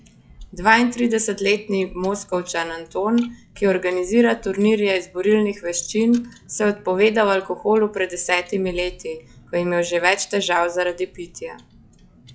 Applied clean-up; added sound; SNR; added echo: classical method log-MMSE.